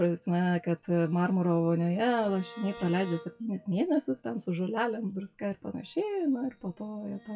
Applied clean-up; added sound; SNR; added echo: classical method WPE with log-MMSE.